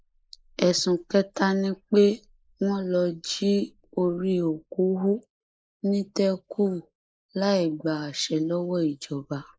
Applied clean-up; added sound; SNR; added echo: neural mask model Resemble Enhance denoiser.